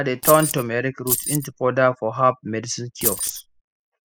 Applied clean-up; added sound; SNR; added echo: classical method spectral subtraction.